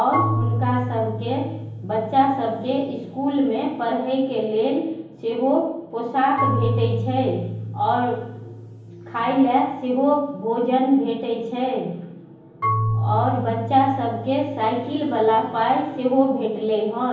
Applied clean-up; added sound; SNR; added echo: none; Marimba, xylophone / Wood; 7 dB; reverberation time 0.7 s.